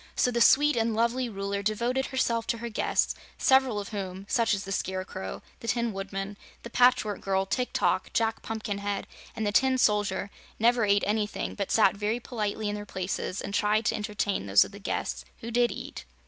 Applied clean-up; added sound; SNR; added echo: none; none; none; none.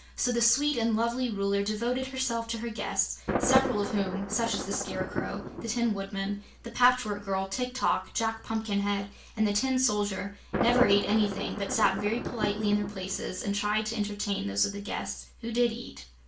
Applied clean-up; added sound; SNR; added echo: none; Thunder; 8 dB; reverberation time 0.3 s.